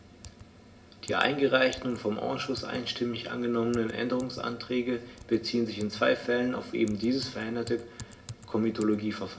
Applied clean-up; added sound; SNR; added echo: none; Typing; 20 dB; reverberation time 0.4 s.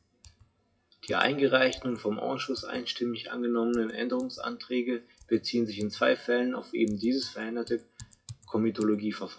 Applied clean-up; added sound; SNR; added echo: classical method WPE with log-MMSE.